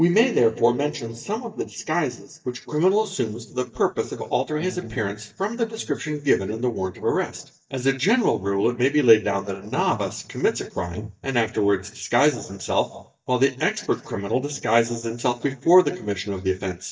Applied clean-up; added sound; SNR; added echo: neural mask model DeepFilterNet 3.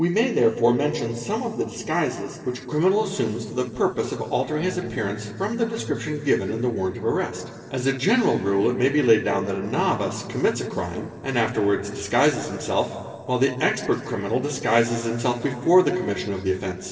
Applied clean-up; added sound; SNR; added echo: neural separator model SepFormer DNS4.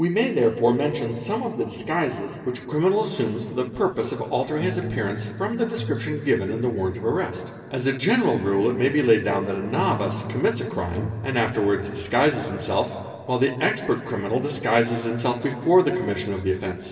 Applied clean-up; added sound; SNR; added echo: none; Electric guitar; 9 dB; reverberation time 2.8 s.